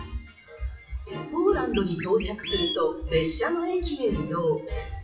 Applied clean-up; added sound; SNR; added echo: classical method WPE with log-MMSE.